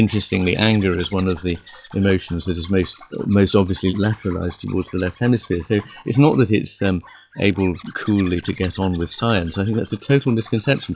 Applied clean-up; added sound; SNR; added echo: classical method log-MMSE.